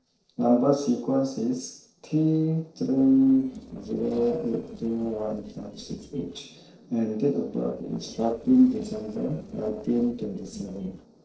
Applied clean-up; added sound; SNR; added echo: neural separator model SepFormer DNS4.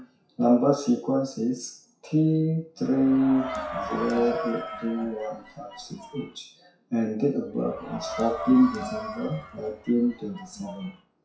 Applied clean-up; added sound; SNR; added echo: classical method WPE with log-MMSE.